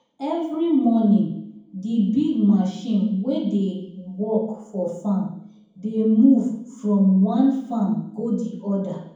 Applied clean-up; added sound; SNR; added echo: none; none; none; reverberation time 1.2 s.